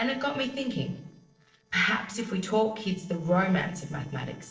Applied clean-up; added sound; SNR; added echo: neural separator model SepFormer DNS4.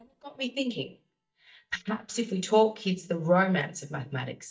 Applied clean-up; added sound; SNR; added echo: neural mask model DeepFilterNet 3.